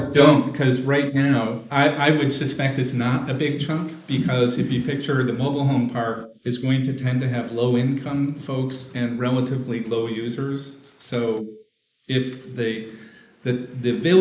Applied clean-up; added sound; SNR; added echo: neural mask model Resemble Enhance denoiser.